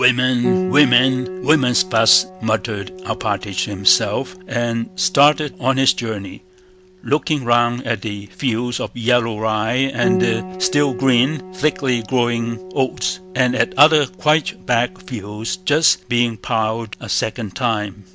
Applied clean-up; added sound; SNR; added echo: none; Piano; 12 dB; none.